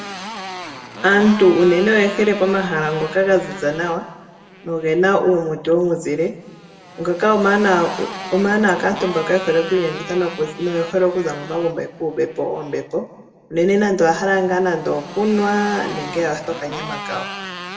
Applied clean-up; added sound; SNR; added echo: none; Motorcycle; 14 dB; reverberation time 1.4 s.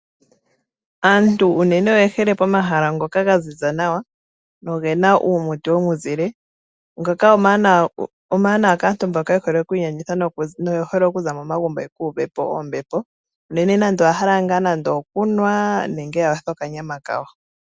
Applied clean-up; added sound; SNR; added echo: none; none; none; none.